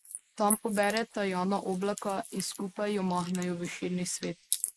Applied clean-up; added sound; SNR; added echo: neural mask model Resemble Enhance denoiser.